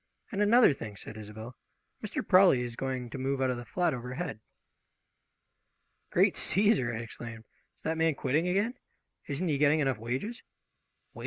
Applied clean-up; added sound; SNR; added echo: neural mask model Resemble Enhance denoiser.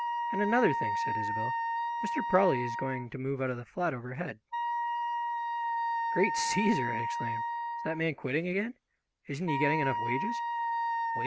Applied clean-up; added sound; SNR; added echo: none; Wind instrument, woodwind instrument; 0 dB; none.